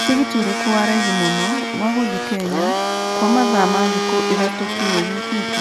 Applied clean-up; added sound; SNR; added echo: none; Domestic sounds, home sounds; 0 dB; none.